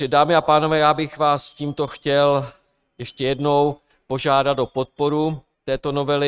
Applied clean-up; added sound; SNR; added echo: neural mask model RNNoise.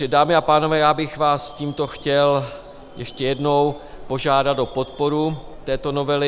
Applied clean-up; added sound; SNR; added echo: none; Screech / Subway, metro, underground; 18 dB; none.